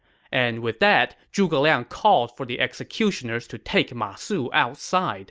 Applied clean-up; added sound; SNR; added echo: none; none; none; none.